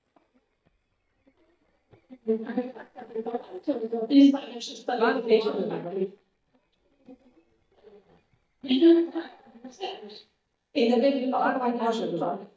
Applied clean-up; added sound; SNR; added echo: neural mask model DeepFilterNet 3.